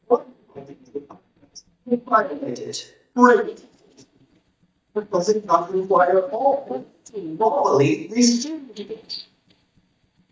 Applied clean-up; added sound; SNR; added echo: neural mask model DeepFilterNet 3.